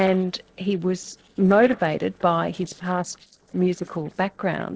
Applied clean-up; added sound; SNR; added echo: neural separator model SepFormer DNS4.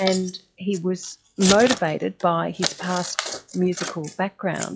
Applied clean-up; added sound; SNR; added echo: classical method log-MMSE.